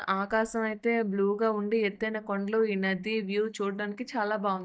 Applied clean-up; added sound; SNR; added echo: neural mask model DeepFilterNet 3.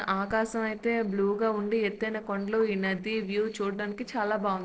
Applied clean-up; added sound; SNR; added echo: neural separator model SepFormer DNS4.